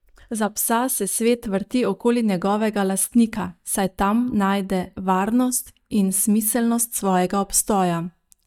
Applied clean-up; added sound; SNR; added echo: neural mask model DeepFilterNet 3.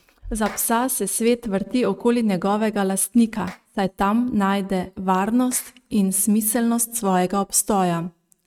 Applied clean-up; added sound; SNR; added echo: neural mask model RNNoise.